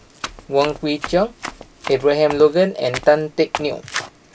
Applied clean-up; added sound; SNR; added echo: none; Run; 13 dB; none.